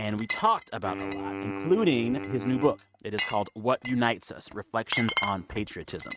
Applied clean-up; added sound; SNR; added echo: neural mask model RNNoise.